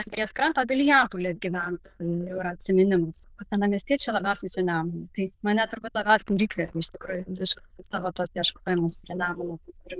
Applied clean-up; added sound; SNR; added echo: neural diffusion model UNIVERSE++.